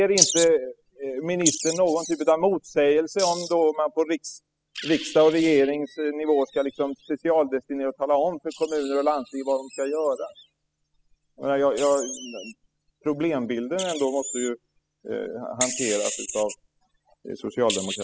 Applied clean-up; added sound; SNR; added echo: classical method spectral subtraction.